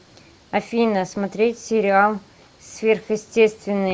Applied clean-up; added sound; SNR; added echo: none; none; none; none.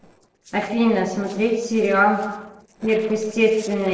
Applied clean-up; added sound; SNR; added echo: neural separator model SepFormer DNS4.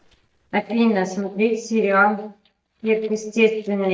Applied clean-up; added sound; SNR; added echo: neural mask model DeepFilterNet 3.